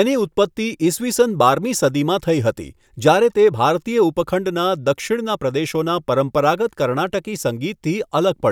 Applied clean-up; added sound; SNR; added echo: none; none; none; none.